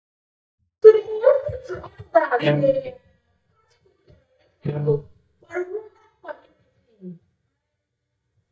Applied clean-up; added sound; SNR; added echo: neural mask model DeepFilterNet 3.